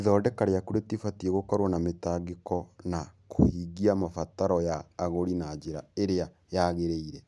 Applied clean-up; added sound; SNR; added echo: none; none; none; none.